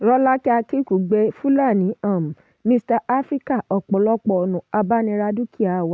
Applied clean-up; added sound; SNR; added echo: none; none; none; none.